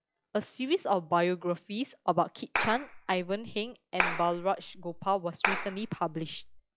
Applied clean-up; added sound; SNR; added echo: classical method log-MMSE.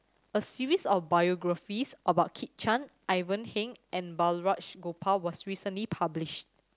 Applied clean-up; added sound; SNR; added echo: none; none; none; none.